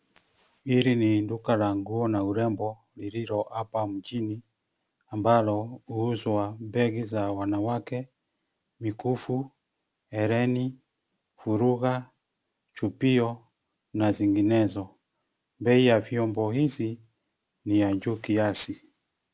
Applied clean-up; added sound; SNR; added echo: none; none; none; none.